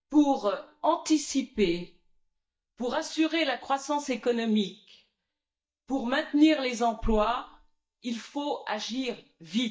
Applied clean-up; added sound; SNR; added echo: neural mask model DeepFilterNet 3.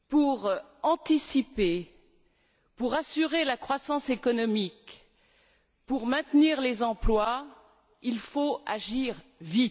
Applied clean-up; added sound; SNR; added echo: none; none; none; none.